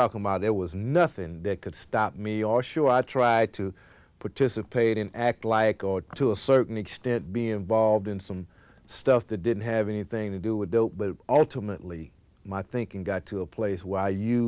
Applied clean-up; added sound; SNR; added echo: none; none; none; none.